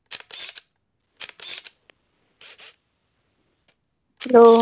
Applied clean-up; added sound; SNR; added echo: none; Camera; 19 dB; none.